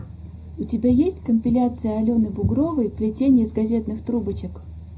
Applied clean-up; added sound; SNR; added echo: none; none; none; reverberation time 0.4 s.